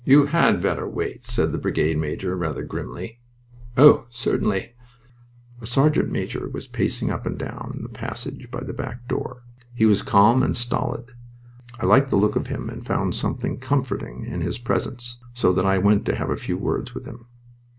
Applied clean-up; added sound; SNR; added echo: none; none; none; none.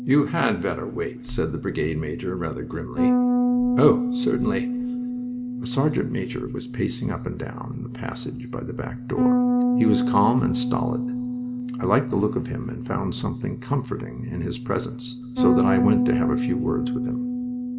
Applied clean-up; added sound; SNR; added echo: none; Bass guitar; 0 dB; reverberation time 2.2 s.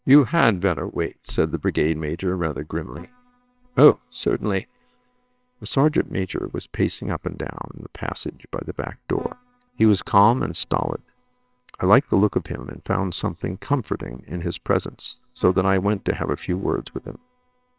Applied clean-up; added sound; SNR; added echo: neural separator model SepFormer WHAMR!.